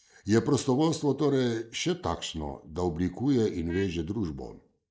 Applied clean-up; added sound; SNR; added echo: neural mask model Resemble Enhance denoiser.